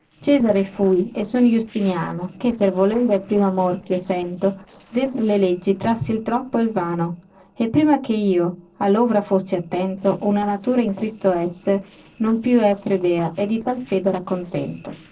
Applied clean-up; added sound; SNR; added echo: neural separator model SepFormer DNS4.